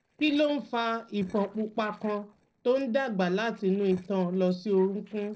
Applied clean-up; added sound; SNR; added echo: neural separator model SepFormer DNS4.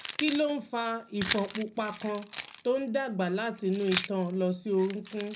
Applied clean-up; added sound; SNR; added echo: none; Keys jangling; 1 dB; reverberation time 0.4 s.